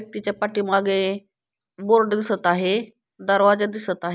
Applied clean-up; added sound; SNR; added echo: none; none; none; none.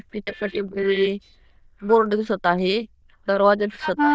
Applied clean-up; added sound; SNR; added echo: neural diffusion model UNIVERSE++.